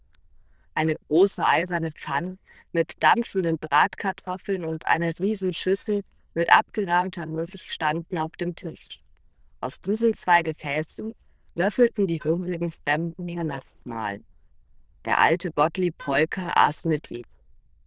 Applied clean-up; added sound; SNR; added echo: neural diffusion model UNIVERSE++.